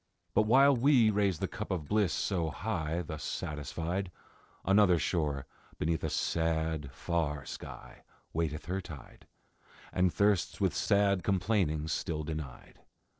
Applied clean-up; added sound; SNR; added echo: neural separator model SepFormer DNS4.